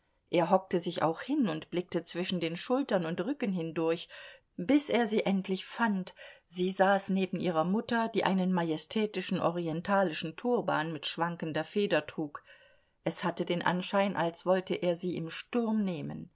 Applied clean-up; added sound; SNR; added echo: none; none; none; none.